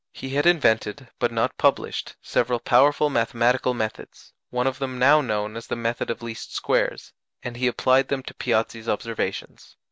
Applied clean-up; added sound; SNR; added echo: none; none; none; none.